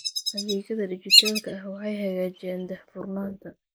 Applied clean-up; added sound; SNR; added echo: neural mask model Resemble Enhance denoiser.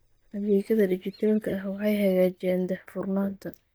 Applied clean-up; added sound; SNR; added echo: neural mask model DeepFilterNet 3.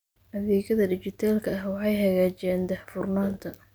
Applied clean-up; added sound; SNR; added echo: none; none; none; none.